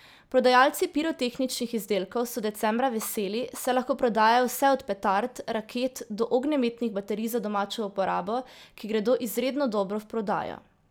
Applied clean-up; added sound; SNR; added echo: none; none; none; none.